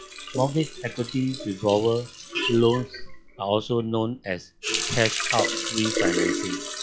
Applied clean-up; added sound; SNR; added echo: classical method log-MMSE.